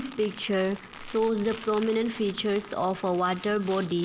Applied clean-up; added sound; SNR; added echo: none; Crumpling, crinkling; 16 dB; none.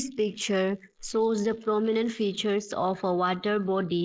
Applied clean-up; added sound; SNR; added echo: neural mask model Resemble Enhance denoiser.